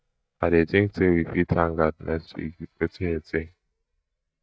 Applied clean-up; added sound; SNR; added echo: neural mask model DeepFilterNet 3.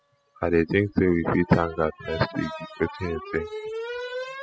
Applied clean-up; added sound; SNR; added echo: classical method spectral subtraction.